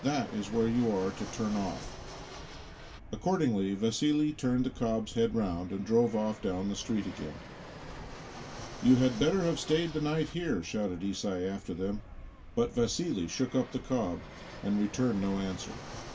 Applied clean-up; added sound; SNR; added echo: none; Fixed-wing aircraft, airplane; 14 dB; reverberation time 0.1 s.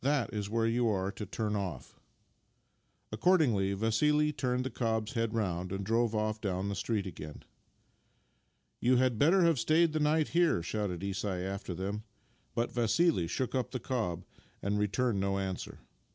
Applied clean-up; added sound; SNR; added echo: none; none; none; none.